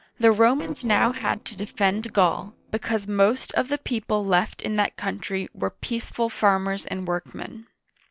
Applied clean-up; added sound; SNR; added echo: neural separator model SepFormer DNS4.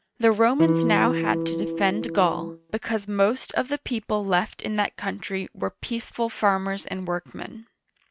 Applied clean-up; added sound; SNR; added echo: neural mask model RNNoise.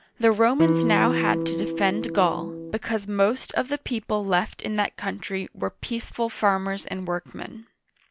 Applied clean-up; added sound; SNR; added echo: none; Electric guitar; 1 dB; none.